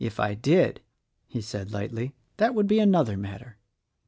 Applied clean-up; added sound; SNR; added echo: none; none; none; none.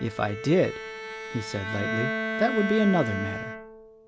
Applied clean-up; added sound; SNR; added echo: none; Bowed string instrument; 5 dB; none.